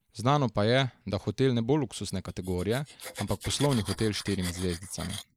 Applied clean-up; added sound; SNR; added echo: neural mask model Resemble Enhance denoiser.